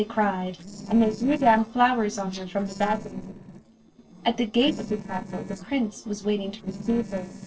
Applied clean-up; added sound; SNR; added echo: neural separator model SepFormer DNS4.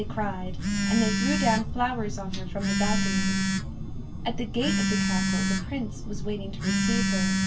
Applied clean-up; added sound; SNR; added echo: none; Telephone; -5 dB; reverberation time 0.2 s.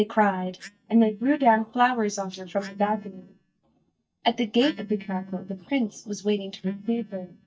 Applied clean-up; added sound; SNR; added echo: neural mask model DeepFilterNet 3.